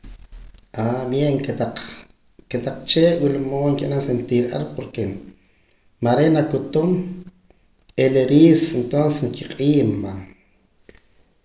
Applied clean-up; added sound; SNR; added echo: none; none; none; none.